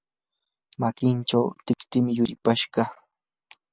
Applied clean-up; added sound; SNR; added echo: none; none; none; none.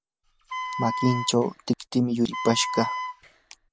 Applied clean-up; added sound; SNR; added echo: none; Wind instrument, woodwind instrument; 7 dB; none.